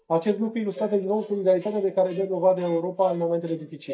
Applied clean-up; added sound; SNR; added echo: neural mask model DeepFilterNet 3.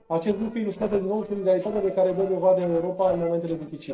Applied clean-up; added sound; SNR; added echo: neural separator model SepFormer DNS4.